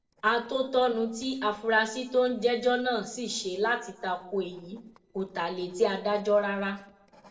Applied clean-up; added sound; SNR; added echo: neural separator model SepFormer DNS4.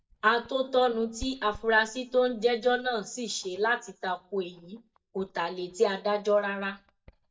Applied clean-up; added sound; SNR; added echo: neural mask model DeepFilterNet 3.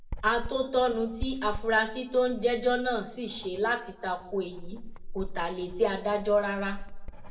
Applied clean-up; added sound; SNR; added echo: none; Writing; 9 dB; reverberation time 0.6 s.